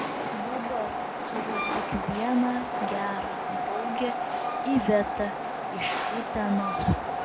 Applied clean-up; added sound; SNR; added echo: none; Train; 0 dB; none.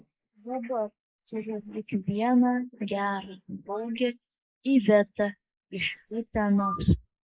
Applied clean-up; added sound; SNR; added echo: neural mask model Resemble Enhance denoiser.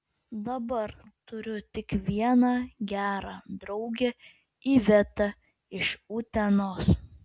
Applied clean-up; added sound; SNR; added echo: none; none; none; none.